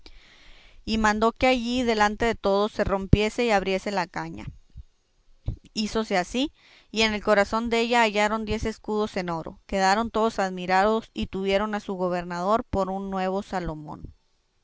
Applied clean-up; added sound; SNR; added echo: none; none; none; none.